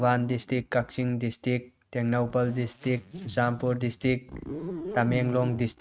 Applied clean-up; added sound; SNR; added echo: neural mask model RNNoise.